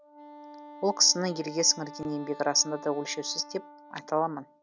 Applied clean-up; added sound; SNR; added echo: none; Wind instrument, woodwind instrument; 17 dB; none.